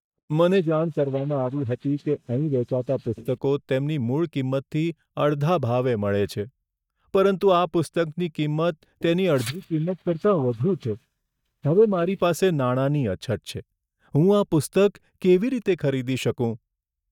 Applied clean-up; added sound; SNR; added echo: neural mask model DeepFilterNet 3.